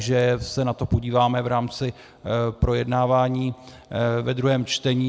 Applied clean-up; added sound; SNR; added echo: none; none; none; none.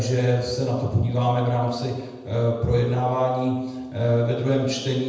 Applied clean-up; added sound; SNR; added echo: none; none; none; reverberation time 1.1 s.